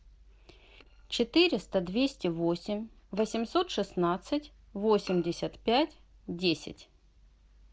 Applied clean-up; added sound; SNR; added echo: neural separator model SepFormer DNS4.